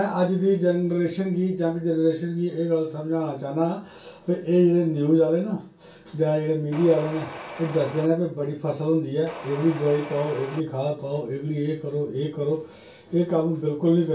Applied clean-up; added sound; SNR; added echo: none; Mechanisms; 13 dB; reverberation time 0.2 s.